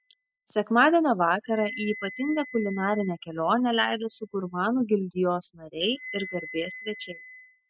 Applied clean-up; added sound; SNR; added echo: classical method spectral subtraction.